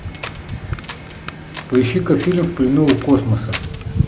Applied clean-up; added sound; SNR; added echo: none; Wind; 8 dB; none.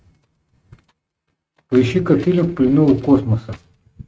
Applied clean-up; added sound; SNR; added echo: neural mask model RNNoise.